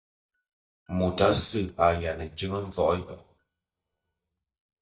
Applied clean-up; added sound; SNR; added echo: neural mask model DeepFilterNet 3.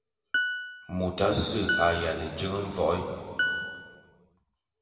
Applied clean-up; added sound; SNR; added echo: none; Piano; 3 dB; reverberation time 2.3 s.